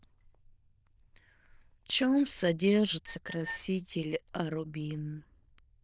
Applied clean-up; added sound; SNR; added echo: neural diffusion model UNIVERSE++.